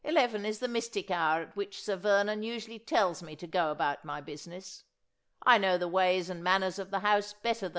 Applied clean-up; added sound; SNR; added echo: none; none; none; none.